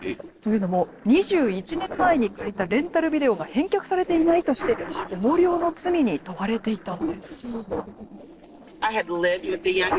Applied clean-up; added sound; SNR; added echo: neural separator model SepFormer DNS4.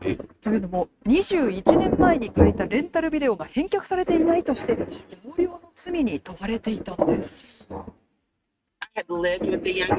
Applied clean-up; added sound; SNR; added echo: neural mask model RNNoise.